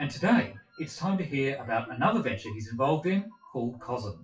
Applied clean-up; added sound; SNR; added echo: classical method WPE with log-MMSE.